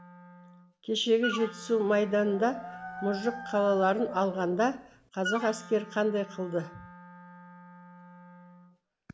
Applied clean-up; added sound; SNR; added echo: none; Wind instrument, woodwind instrument + Dog; 12 dB; none.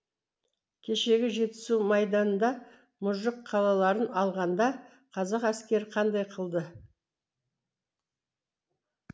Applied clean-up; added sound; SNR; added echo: none; none; none; none.